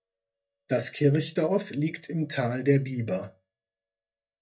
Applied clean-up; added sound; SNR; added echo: neural mask model DeepFilterNet 3.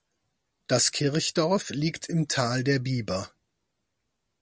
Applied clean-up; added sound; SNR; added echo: none; none; none; none.